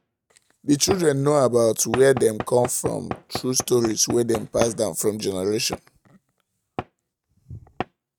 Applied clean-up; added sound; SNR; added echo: neural mask model RNNoise.